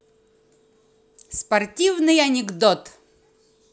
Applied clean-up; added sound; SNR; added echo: none; none; none; none.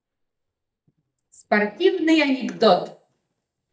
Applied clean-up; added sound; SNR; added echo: neural mask model DeepFilterNet 3.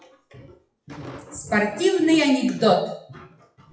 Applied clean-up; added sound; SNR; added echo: classical method WPE with log-MMSE.